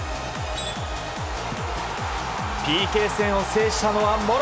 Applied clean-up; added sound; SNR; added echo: none; Trumpet + Tools; 20 dB; none.